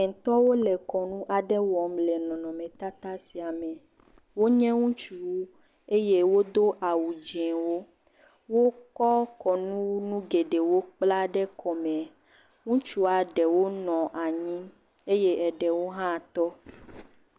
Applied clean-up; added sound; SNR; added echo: none; none; none; none.